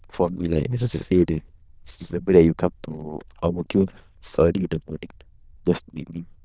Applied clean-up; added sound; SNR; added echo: neural diffusion model UNIVERSE++.